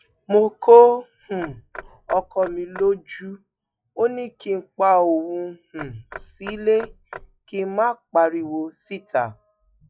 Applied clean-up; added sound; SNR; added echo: classical method log-MMSE.